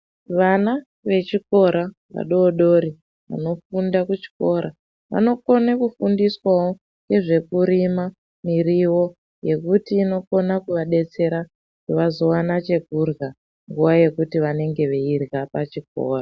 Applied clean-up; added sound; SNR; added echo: none; none; none; none.